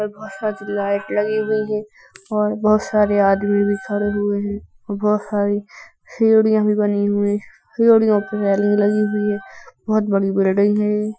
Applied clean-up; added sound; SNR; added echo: classical method Wiener filter.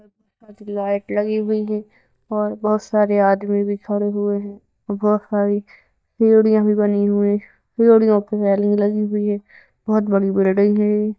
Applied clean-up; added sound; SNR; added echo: neural mask model DeepFilterNet 3.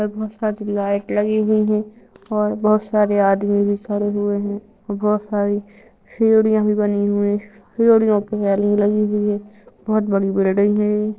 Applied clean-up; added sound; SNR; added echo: neural separator model SepFormer DNS4.